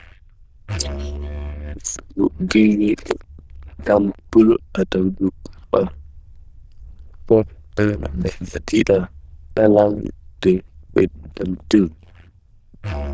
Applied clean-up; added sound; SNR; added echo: neural diffusion model UNIVERSE++.